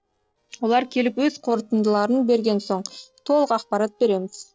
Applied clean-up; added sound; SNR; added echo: neural separator model SepFormer DNS4.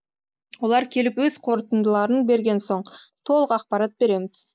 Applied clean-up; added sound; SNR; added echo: neural mask model Resemble Enhance denoiser.